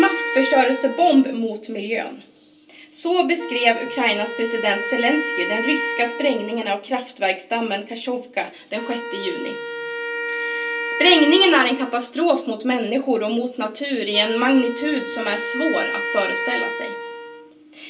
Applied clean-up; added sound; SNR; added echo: none; Wind instrument, woodwind instrument; 8 dB; reverberation time 0.3 s.